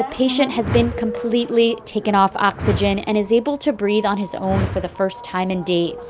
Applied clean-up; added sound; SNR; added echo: none; Whoosh, swoosh, swish; 10 dB; none.